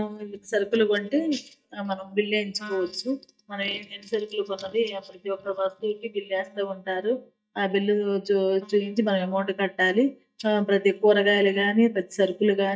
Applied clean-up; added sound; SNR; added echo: neural mask model DeepFilterNet 3.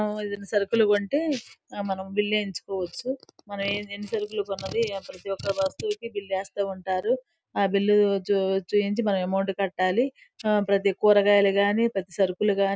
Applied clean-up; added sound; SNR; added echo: none; none; none; none.